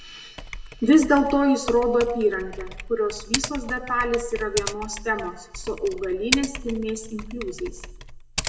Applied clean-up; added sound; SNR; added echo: none; Typing; 9 dB; reverberation time 0.6 s.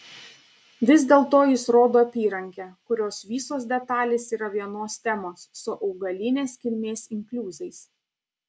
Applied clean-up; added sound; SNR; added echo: none; none; none; none.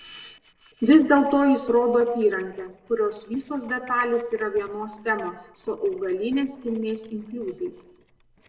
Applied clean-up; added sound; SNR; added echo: neural separator model SepFormer DNS4.